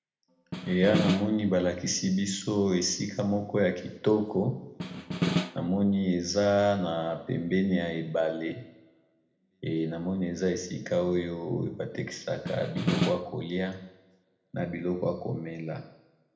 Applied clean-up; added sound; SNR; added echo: none; Snare drum; 2 dB; reverberation time 0.8 s.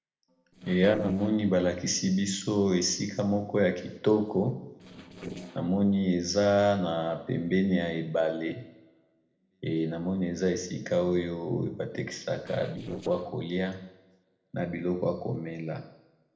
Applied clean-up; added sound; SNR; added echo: neural separator model SepFormer DNS4.